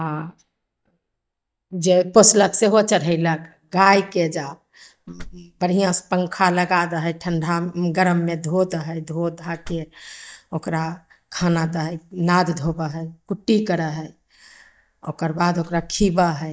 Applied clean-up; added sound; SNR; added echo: neural mask model DeepFilterNet 3.